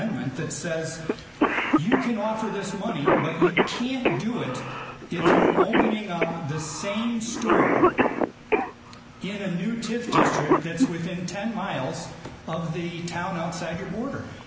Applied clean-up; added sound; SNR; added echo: none; Cough; -3 dB; none.